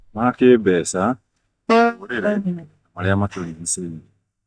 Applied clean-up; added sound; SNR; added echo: neural mask model DeepFilterNet 3.